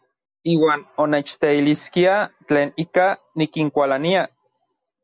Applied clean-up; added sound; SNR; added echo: none; none; none; none.